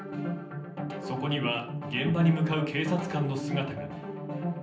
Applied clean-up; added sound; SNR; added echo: none; Acoustic guitar; 19 dB; reverberation time 0.6 s.